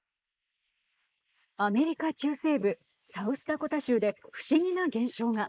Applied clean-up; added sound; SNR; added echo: neural mask model Resemble Enhance denoiser.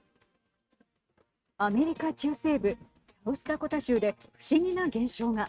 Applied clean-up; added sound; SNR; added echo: neural mask model RNNoise.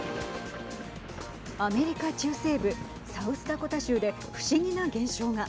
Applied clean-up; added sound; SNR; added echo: none; Thunder / Rain; 14 dB; none.